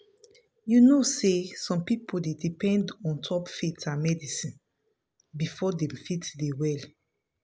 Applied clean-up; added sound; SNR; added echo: none; none; none; none.